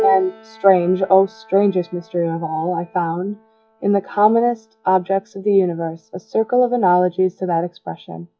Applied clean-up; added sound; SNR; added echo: classical method log-MMSE.